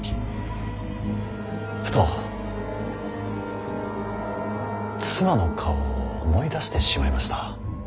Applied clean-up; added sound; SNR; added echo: none; none; none; none.